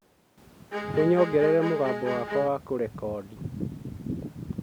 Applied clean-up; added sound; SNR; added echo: none; Bowed string instrument; 4 dB; none.